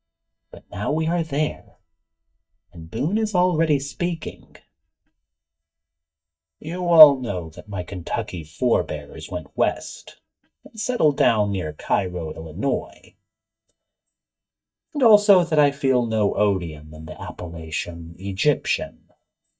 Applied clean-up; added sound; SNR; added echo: neural mask model DeepFilterNet 3.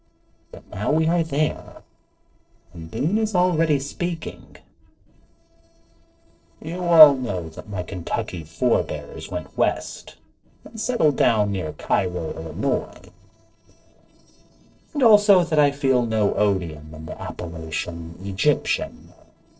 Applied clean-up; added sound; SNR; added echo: neural separator model SepFormer DNS4.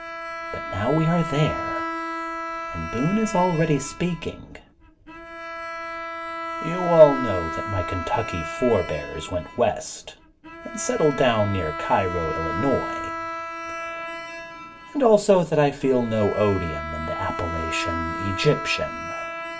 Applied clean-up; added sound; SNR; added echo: none; Bowed string instrument; 7 dB; reverberation time 0.1 s.